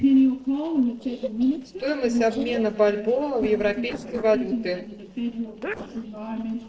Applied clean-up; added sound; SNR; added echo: neural separator model SepFormer DNS4.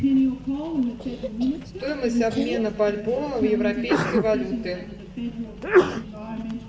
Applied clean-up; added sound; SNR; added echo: none; Sneeze; -3 dB; reverberation time 0.8 s.